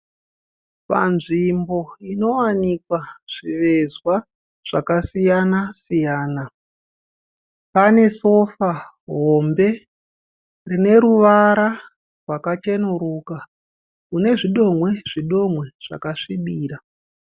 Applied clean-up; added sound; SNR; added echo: none; none; none; none.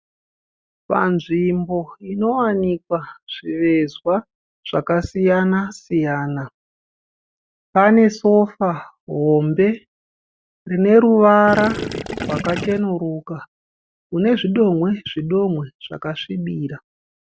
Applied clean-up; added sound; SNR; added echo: none; Gurgling / Liquid; 7 dB; none.